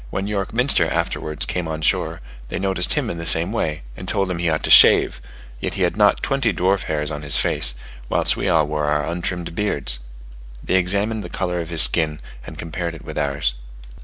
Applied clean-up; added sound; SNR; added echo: none; none; none; none.